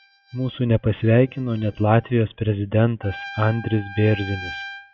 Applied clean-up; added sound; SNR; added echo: classical method log-MMSE.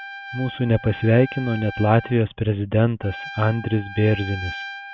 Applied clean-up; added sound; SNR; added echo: none; Trumpet; 15 dB; none.